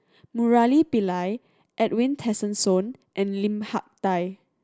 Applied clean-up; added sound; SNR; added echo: none; none; none; none.